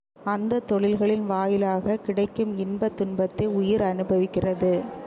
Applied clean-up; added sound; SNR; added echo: none; none; none; none.